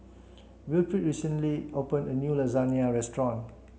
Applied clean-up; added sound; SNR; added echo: none; none; none; none.